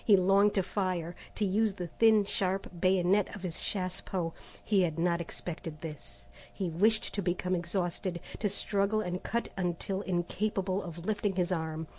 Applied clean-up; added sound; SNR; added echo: none; none; none; none.